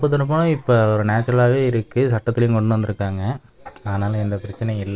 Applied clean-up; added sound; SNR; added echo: none; none; none; none.